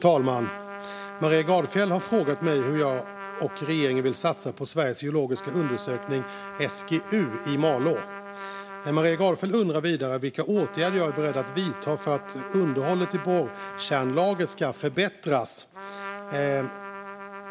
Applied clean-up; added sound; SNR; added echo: none; Trumpet; 13 dB; none.